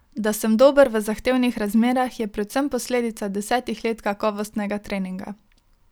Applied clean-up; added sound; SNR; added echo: none; none; none; none.